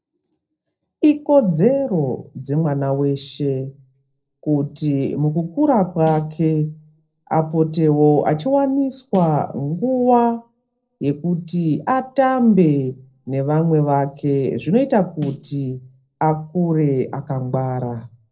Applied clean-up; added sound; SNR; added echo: neural separator model SepFormer DNS4.